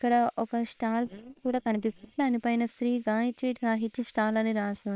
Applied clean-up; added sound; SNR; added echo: neural separator model SepFormer WHAM!.